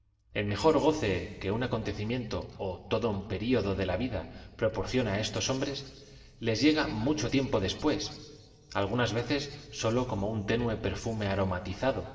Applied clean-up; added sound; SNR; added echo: none; none; none; reverberation time 2.8 s.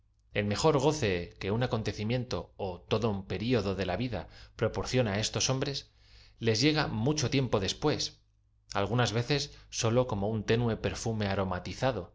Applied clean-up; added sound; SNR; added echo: none; none; none; none.